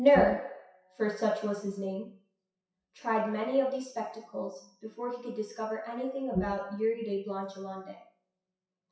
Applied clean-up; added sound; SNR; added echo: classical method WPE with log-MMSE.